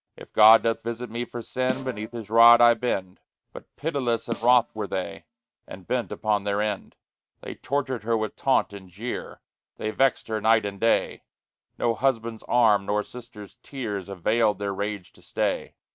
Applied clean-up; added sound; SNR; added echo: neural mask model RNNoise.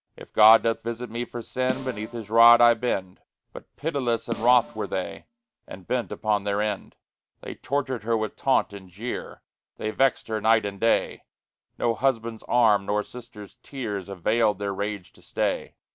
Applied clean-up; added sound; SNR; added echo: none; Snare drum; 15 dB; none.